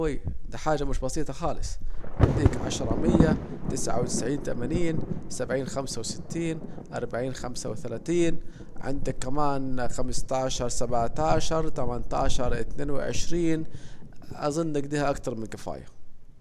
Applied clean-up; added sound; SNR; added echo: none; Thunder / Wind / Bird vocalization, bird call, bird song; -5 dB; none.